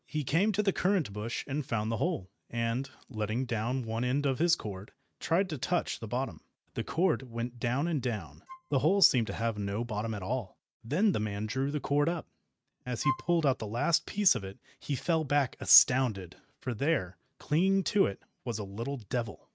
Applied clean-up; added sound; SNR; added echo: neural mask model RNNoise.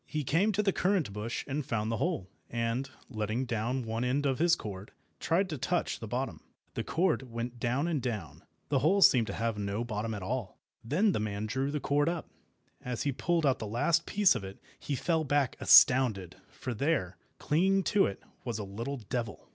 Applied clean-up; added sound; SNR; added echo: none; none; none; none.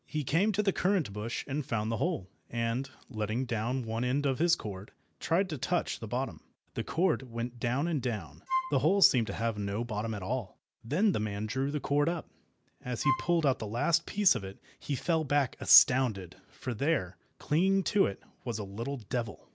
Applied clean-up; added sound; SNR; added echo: none; Wind instrument, woodwind instrument; 4 dB; none.